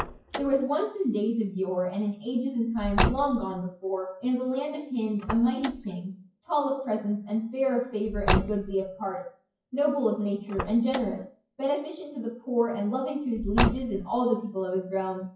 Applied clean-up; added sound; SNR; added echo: classical method WPE with log-MMSE.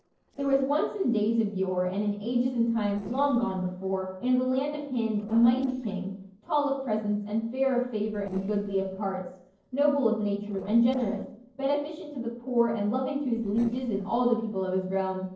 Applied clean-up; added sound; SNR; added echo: neural separator model SepFormer DNS4.